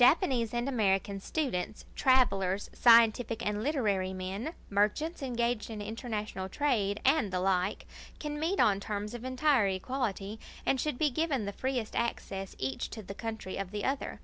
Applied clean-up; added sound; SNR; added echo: none; none; none; none.